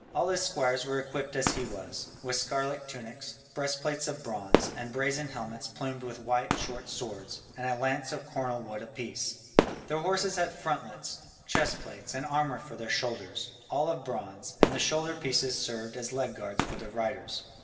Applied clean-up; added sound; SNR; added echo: none; Fireworks; 3 dB; reverberation time 2.0 s.